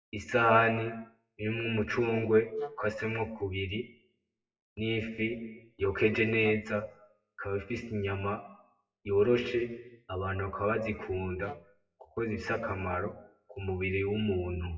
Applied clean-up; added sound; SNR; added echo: classical method WPE with log-MMSE.